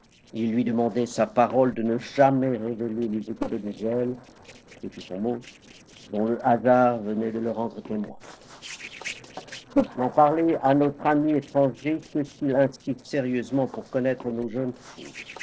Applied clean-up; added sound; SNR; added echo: neural separator model SepFormer DNS4.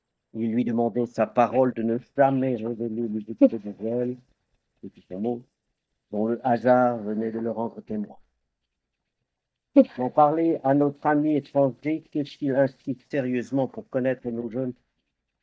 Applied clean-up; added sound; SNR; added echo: neural mask model DeepFilterNet 3.